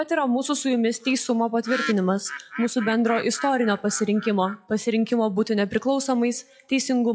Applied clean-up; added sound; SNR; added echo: classical method log-MMSE.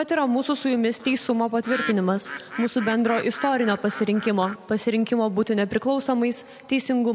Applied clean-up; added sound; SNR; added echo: none; Bird; 13 dB; none.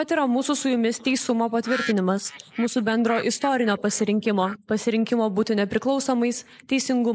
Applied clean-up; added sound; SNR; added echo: neural mask model Resemble Enhance denoiser.